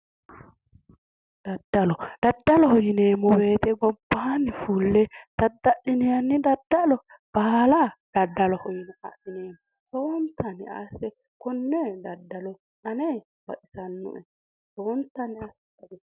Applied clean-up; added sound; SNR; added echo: none; none; none; none.